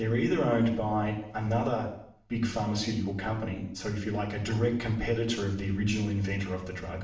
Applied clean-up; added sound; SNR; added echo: none; none; none; reverberation time 0.6 s.